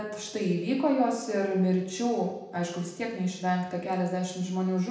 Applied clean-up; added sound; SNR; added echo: none; none; none; reverberation time 0.9 s.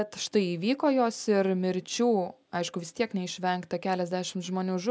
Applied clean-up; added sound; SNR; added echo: none; none; none; none.